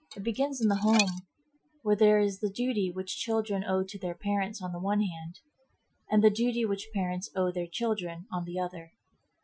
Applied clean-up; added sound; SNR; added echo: classical method Wiener filter.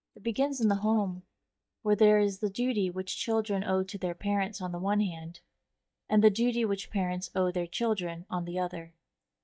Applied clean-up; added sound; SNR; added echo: neural mask model DeepFilterNet 3.